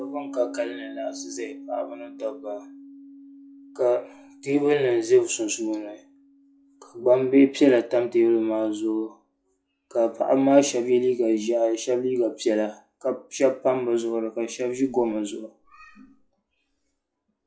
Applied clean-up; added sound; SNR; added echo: classical method log-MMSE.